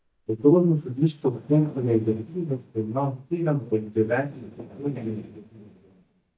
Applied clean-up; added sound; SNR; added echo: neural mask model DeepFilterNet 3.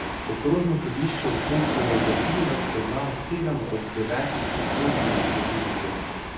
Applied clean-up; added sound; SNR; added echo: none; Ocean; 0 dB; reverberation time 0.9 s.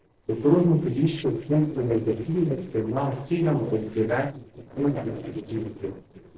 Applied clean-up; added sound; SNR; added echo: neural separator model SepFormer DNS4.